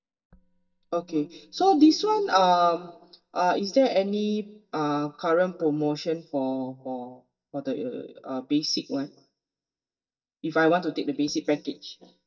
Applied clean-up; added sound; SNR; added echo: neural mask model DeepFilterNet 3.